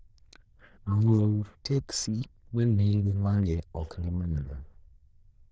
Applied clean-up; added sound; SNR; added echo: neural diffusion model UNIVERSE++.